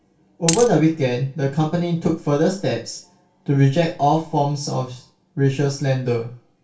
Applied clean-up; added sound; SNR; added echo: none; Coin (dropping); 3 dB; reverberation time 0.2 s.